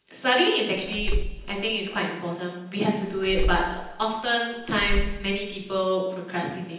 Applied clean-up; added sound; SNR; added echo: none; Slam; 2 dB; reverberation time 0.9 s.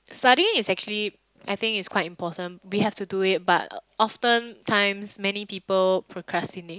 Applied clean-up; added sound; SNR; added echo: none; none; none; none.